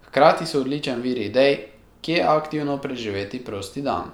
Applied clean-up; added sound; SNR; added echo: none; none; none; none.